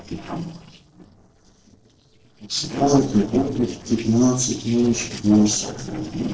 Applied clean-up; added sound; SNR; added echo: neural separator model SepFormer DNS4.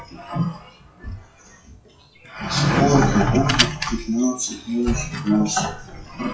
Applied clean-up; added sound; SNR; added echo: classical method WPE with log-MMSE.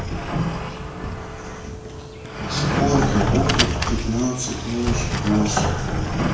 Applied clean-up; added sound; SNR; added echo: none; Sliding door; -2 dB; reverberation time 0.7 s.